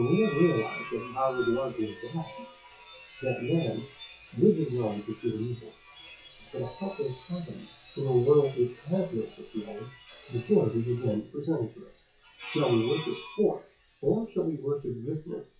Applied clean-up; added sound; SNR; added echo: classical method WPE with log-MMSE.